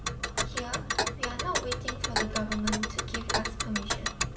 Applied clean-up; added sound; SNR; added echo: none; Tick; -5 dB; reverberation time 0.8 s.